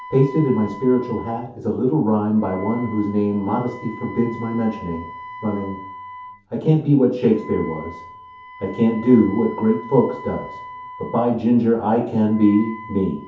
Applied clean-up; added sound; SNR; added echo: none; Wind instrument, woodwind instrument; 17 dB; reverberation time 0.5 s.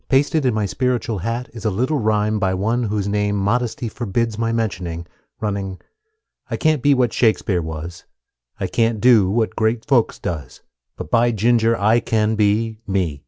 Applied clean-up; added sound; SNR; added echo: none; none; none; none.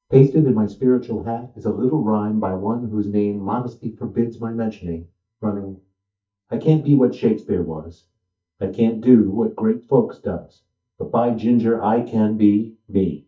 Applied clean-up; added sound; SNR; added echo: neural mask model DeepFilterNet 3.